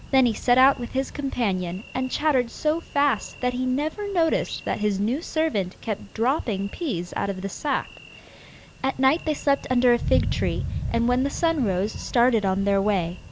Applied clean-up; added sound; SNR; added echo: none; Thunder; 11 dB; none.